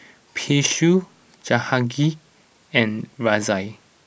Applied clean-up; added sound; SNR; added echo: none; none; none; none.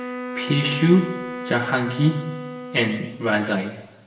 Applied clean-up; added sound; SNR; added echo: none; Wind instrument, woodwind instrument; 10 dB; reverberation time 1.1 s.